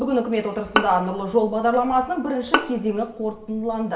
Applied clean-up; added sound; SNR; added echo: none; Bowed string instrument; 6 dB; reverberation time 0.8 s.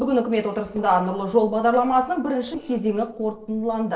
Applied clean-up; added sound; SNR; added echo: neural separator model SepFormer DNS4.